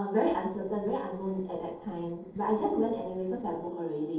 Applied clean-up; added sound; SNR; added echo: neural separator model SepFormer DNS4.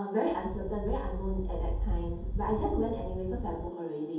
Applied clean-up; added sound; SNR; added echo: none; Thunder / Wind; 0 dB; reverberation time 0.7 s.